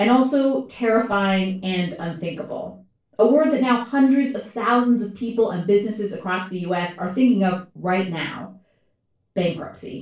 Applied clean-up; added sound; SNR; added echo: neural separator model SepFormer DNS4.